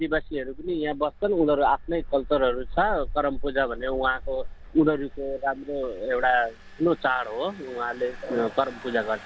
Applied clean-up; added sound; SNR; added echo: none; Engine; 11 dB; none.